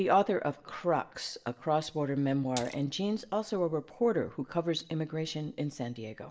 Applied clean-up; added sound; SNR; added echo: none; Splash, splatter; 15 dB; reverberation time 0.5 s.